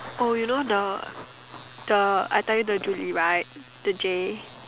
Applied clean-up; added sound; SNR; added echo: none; Thunder; 20 dB; none.